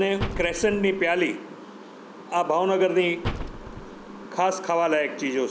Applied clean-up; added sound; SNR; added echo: none; Slam; 9 dB; none.